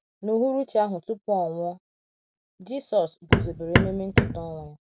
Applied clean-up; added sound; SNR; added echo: none; Hammer; -5 dB; none.